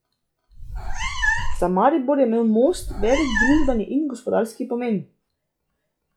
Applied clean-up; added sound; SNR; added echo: classical method log-MMSE.